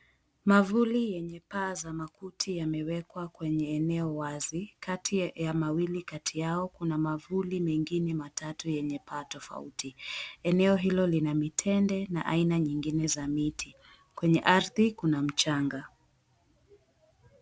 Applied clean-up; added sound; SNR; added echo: none; none; none; none.